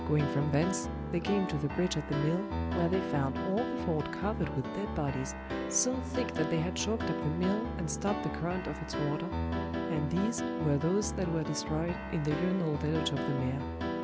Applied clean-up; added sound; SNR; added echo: none; Piano; 2 dB; none.